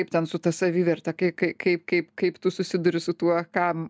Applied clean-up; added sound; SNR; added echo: none; none; none; none.